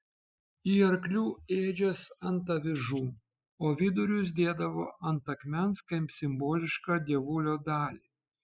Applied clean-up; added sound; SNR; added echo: classical method spectral subtraction.